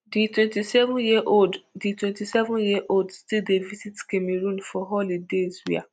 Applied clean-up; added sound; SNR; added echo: none; none; none; none.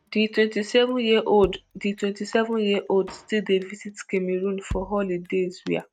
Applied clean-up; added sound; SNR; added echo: neural mask model RNNoise.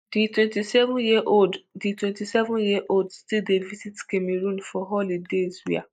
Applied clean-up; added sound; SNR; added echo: neural mask model Resemble Enhance denoiser.